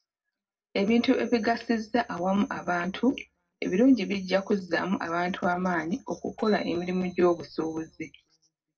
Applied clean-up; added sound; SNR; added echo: neural separator model SepFormer DNS4.